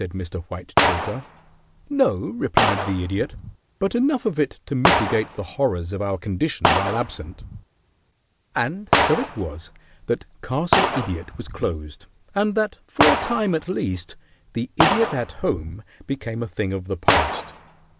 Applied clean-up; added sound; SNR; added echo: none; Gunshot, gunfire; 1 dB; none.